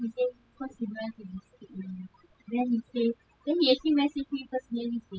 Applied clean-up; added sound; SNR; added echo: classical method spectral subtraction.